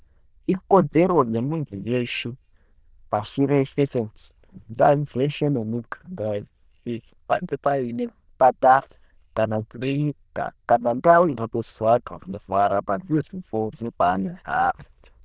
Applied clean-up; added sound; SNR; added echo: neural diffusion model UNIVERSE++.